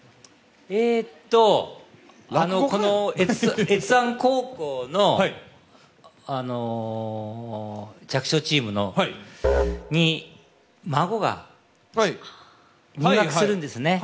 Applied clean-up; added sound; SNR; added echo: none; Musical instrument; 5 dB; none.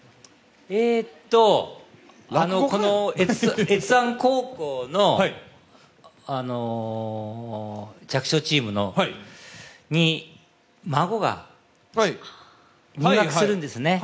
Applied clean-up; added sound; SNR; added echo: none; none; none; none.